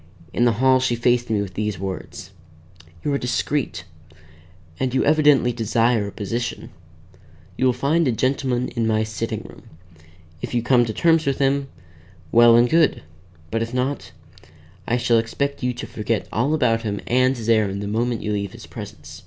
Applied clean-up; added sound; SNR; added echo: none; none; none; none.